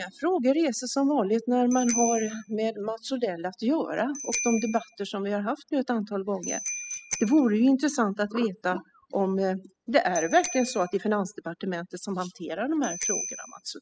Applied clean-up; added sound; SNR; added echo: classical method spectral subtraction.